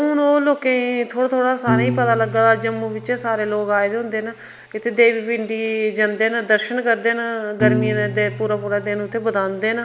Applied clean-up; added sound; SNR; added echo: none; Piano; 9 dB; none.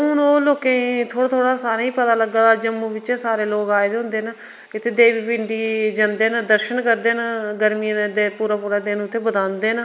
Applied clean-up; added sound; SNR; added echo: none; none; none; none.